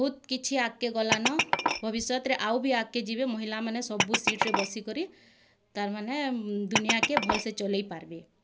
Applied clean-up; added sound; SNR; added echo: none; Glass; 2 dB; none.